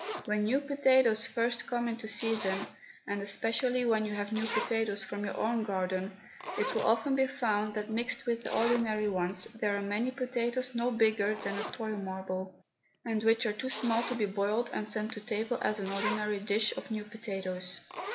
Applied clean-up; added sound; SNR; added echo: none; Zipper (clothing); 12 dB; none.